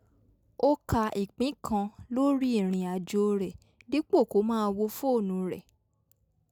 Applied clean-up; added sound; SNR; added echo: none; none; none; none.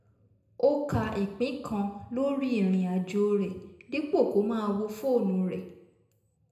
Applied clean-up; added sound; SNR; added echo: none; none; none; reverberation time 0.7 s.